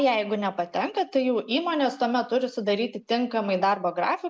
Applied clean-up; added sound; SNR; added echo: none; none; none; none.